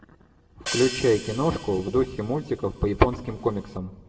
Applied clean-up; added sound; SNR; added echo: none; Hi-hat; 13 dB; reverberation time 1.0 s.